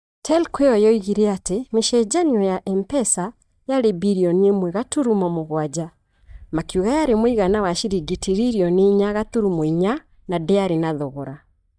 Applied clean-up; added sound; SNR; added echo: neural mask model DeepFilterNet 3.